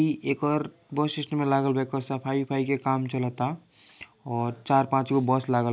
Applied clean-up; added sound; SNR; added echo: none; none; none; none.